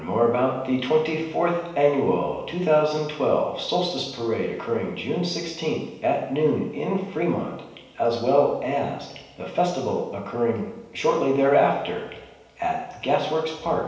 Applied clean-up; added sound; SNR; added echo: none; none; none; reverberation time 0.9 s.